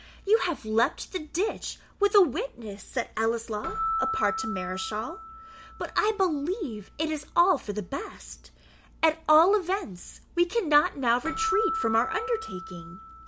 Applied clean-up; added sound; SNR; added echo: none; Keyboard (musical); 9 dB; none.